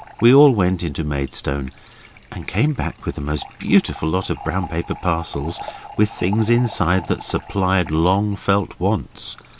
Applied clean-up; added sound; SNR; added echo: none; Fill (with liquid) / Trickle, dribble; 19 dB; none.